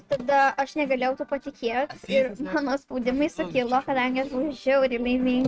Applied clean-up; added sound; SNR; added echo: neural mask model RNNoise.